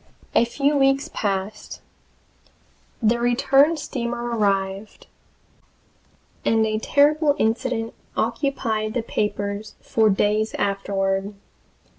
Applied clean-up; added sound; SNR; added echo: none; none; none; none.